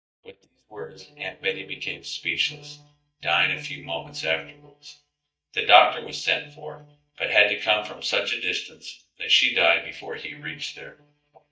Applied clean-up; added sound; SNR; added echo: neural mask model DeepFilterNet 3.